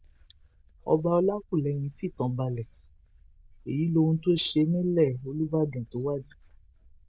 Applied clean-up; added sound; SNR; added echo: neural diffusion model UNIVERSE++.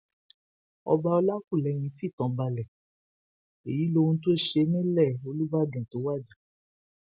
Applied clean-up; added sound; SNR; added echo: none; none; none; none.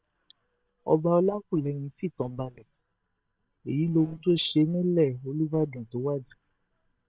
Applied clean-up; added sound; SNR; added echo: neural separator model SepFormer WHAM!.